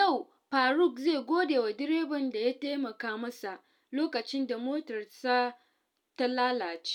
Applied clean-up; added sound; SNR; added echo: none; none; none; none.